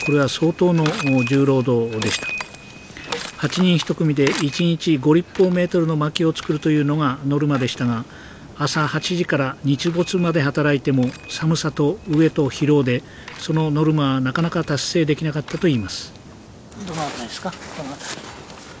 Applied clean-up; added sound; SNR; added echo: none; none; none; none.